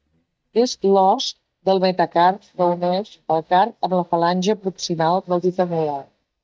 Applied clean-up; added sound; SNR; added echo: neural mask model DeepFilterNet 3.